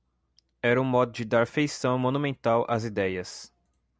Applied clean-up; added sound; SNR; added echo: none; none; none; none.